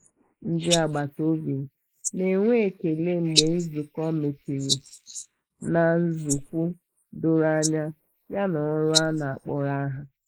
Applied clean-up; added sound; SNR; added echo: neural mask model Resemble Enhance denoiser.